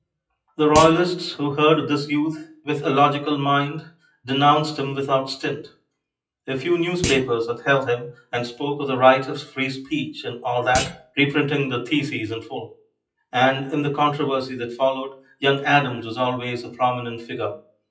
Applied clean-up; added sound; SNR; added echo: classical method WPE with log-MMSE.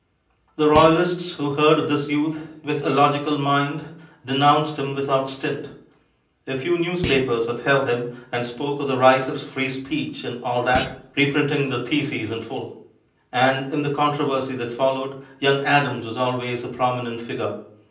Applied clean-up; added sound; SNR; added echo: none; Thump, thud; 12 dB; reverberation time 0.6 s.